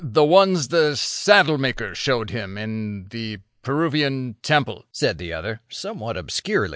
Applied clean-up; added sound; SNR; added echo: none; none; none; none.